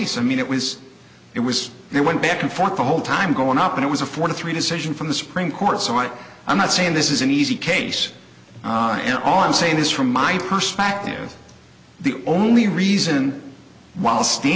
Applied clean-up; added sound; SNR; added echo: none; none; none; none.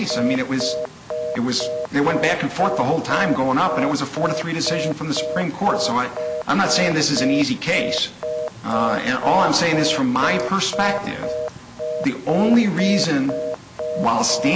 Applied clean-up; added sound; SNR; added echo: none; Telephone; 6 dB; none.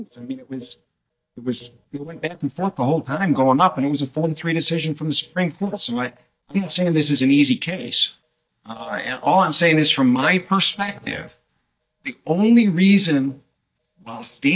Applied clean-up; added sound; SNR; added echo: neural mask model DeepFilterNet 3.